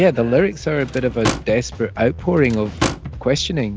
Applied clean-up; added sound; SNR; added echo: none; Drawer open or close / Wood; 9 dB; none.